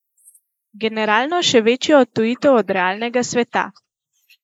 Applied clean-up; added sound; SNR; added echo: neural mask model Resemble Enhance denoiser.